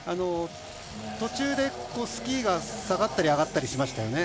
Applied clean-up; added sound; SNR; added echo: none; none; none; none.